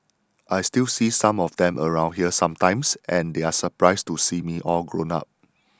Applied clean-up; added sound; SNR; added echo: none; none; none; none.